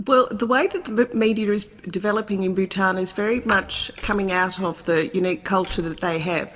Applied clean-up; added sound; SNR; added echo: none; Slam; 17 dB; reverberation time 0.7 s.